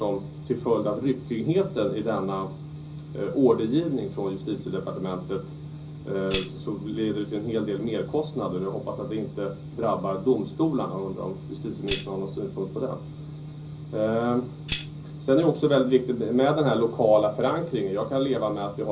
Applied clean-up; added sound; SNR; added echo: none; Tambourine; 10 dB; reverberation time 0.5 s.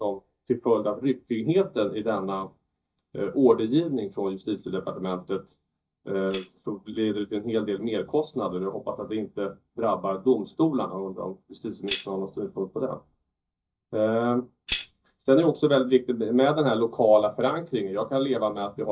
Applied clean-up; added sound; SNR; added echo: neural mask model DeepFilterNet 3.